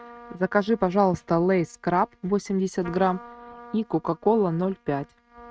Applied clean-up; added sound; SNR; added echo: neural mask model RNNoise.